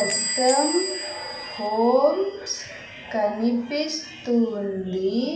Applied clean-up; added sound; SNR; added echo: none; Squeak / Bell; 8 dB; reverberation time 0.9 s.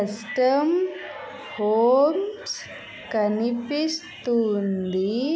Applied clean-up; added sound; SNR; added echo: none; none; none; none.